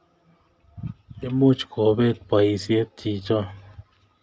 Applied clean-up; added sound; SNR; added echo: none; none; none; none.